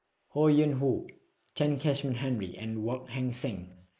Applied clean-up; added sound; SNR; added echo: neural mask model Resemble Enhance denoiser.